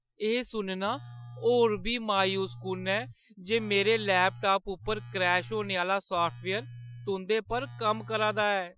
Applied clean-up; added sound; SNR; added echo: classical method Wiener filter.